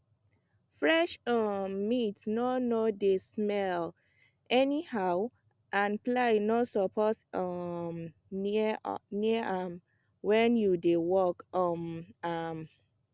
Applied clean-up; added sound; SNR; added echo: none; none; none; none.